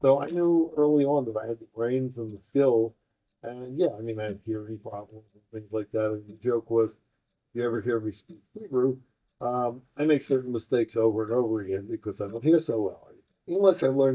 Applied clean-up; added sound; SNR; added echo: neural mask model DeepFilterNet 3.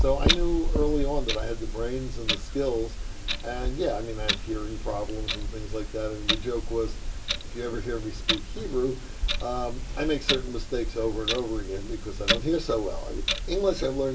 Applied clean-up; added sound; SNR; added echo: none; Clock; -1 dB; reverberation time 0.1 s.